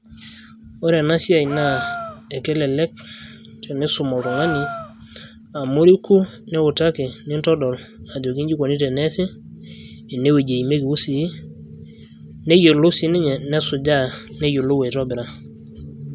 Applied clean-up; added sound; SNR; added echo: none; Gasp; 12 dB; none.